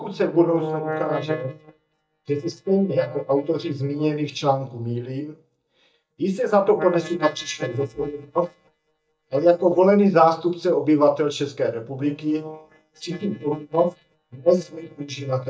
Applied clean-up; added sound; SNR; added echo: neural mask model DeepFilterNet 3.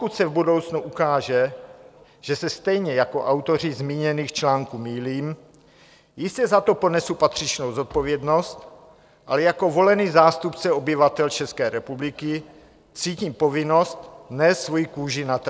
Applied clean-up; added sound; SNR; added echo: none; none; none; none.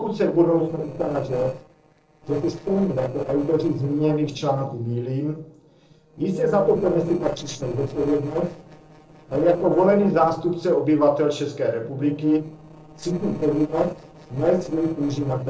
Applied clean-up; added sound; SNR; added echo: neural separator model SepFormer DNS4.